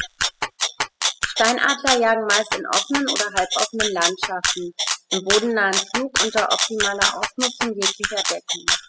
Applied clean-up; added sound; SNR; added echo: classical method spectral subtraction.